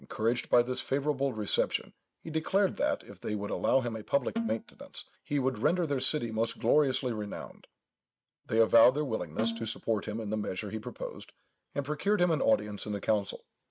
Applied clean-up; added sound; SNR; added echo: neural mask model RNNoise.